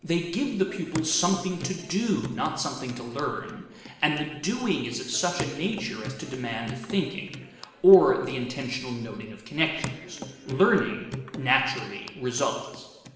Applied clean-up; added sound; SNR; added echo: none; Hands / Wood; 14 dB; reverberation time 0.9 s.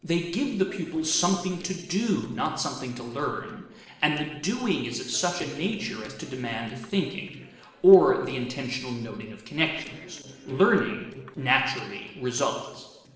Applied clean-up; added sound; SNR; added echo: neural separator model SepFormer DNS4.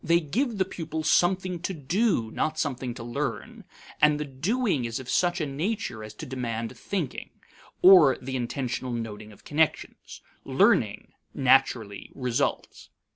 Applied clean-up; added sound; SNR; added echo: none; none; none; none.